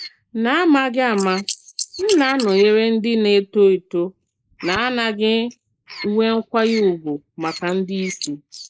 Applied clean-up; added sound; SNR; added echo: neural mask model Resemble Enhance denoiser.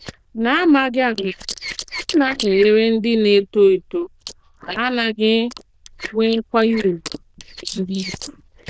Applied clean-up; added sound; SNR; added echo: neural diffusion model UNIVERSE++.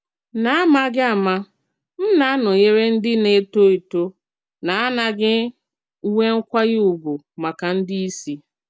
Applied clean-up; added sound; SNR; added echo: none; none; none; none.